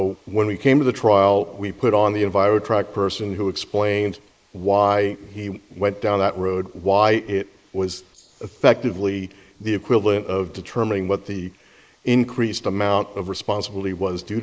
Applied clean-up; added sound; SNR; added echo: neural mask model Resemble Enhance denoiser.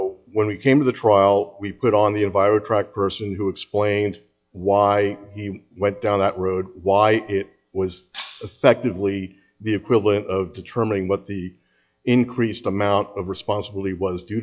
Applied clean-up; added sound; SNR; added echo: classical method log-MMSE.